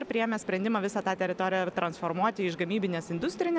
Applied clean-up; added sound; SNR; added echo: none; none; none; none.